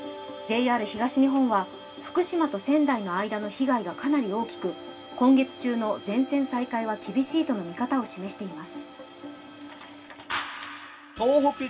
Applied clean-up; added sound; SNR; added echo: none; none; none; reverberation time 0.2 s.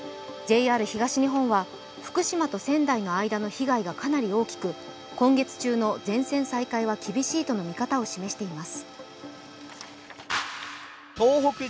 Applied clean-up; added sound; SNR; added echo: none; none; none; none.